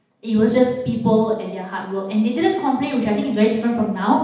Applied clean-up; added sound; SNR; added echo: none; none; none; reverberation time 0.8 s.